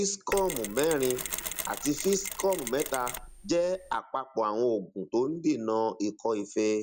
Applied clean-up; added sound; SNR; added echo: none; Mechanisms; 5 dB; none.